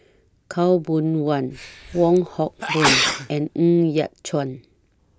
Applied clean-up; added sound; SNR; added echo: none; Sneeze; 3 dB; none.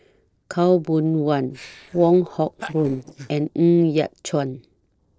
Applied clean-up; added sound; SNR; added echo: neural separator model SepFormer DNS4.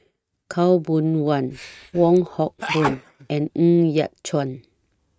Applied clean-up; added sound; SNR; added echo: neural mask model RNNoise.